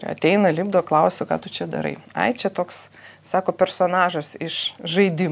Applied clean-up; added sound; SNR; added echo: none; none; none; none.